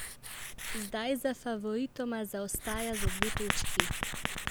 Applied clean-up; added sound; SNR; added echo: none; Writing; -1 dB; none.